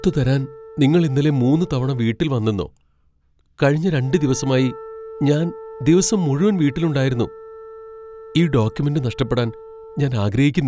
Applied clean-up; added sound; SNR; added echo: none; Wind instrument, woodwind instrument; 19 dB; none.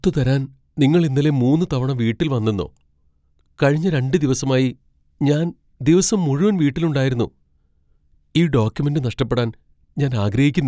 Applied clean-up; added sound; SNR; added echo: none; none; none; none.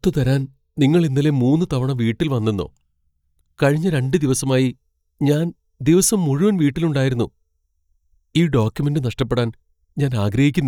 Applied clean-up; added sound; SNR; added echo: neural mask model DeepFilterNet 3.